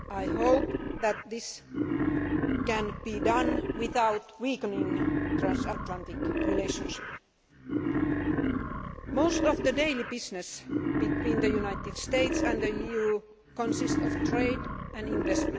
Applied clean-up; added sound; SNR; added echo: none; Wild animals; -2 dB; none.